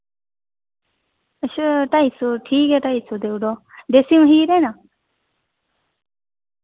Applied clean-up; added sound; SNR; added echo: none; none; none; none.